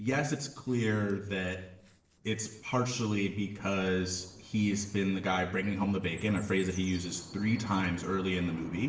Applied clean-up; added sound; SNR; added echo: neural separator model SepFormer DNS4.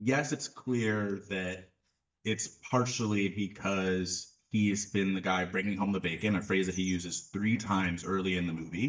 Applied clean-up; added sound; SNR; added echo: neural mask model DeepFilterNet 3.